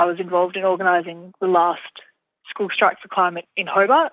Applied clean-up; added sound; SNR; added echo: none; none; none; none.